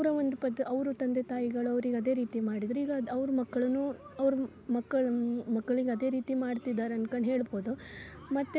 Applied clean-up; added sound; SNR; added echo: none; none; none; none.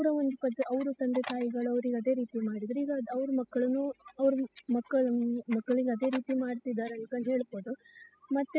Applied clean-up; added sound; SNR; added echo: classical method spectral subtraction.